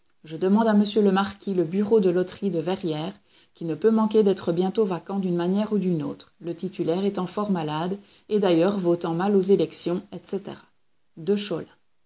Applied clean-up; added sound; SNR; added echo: none; none; none; none.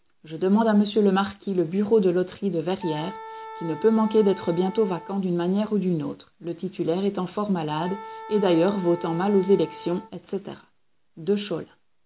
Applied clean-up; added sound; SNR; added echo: none; Wind instrument, woodwind instrument; 16 dB; none.